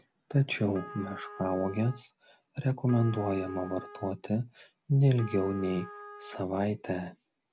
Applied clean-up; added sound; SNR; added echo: none; Trumpet; 17 dB; none.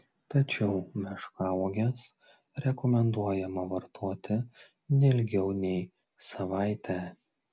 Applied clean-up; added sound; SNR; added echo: none; none; none; none.